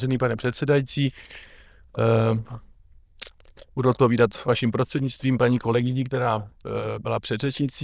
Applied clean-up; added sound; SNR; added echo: neural diffusion model UNIVERSE++.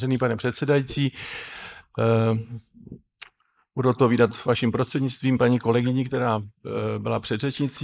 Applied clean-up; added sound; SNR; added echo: neural mask model Resemble Enhance denoiser.